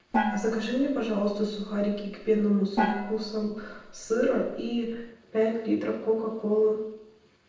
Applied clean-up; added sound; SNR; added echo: neural separator model SepFormer DNS4.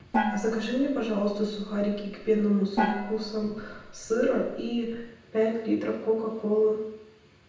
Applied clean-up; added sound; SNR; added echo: none; Gong; 6 dB; reverberation time 0.9 s.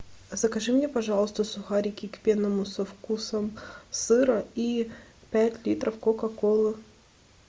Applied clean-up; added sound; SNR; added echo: none; none; none; none.